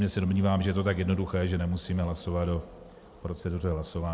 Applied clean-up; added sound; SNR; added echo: none; none; none; none.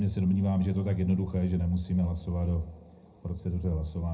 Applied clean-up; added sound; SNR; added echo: none; none; none; reverberation time 0.3 s.